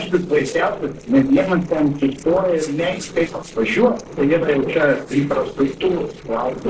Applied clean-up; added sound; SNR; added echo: neural separator model SepFormer DNS4.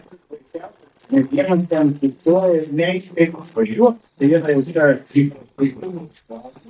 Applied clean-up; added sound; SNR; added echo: neural mask model DeepFilterNet 3.